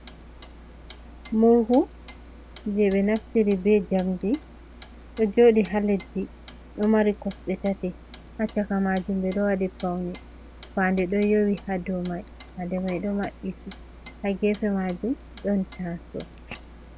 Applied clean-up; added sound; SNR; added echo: none; Clock; 18 dB; none.